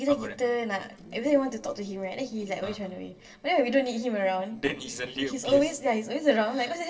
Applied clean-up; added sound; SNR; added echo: neural separator model SepFormer DNS4.